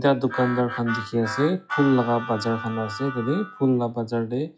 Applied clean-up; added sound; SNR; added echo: classical method log-MMSE.